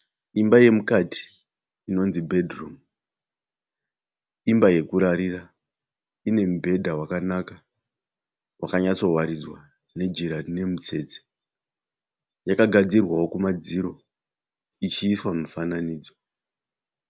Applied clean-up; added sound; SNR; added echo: none; none; none; none.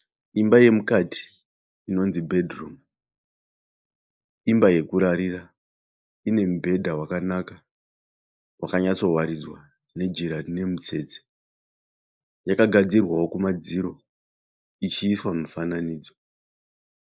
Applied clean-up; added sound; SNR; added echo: neural mask model Resemble Enhance denoiser.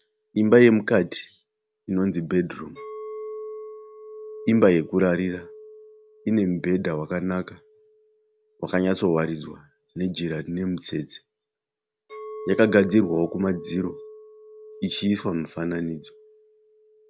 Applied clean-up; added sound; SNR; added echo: none; Chink, clink; 18 dB; none.